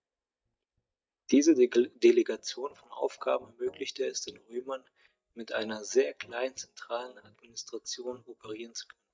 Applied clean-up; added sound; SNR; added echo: neural mask model DeepFilterNet 3.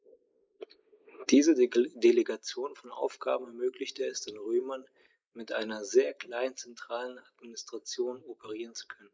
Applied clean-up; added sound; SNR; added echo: neural mask model Resemble Enhance denoiser.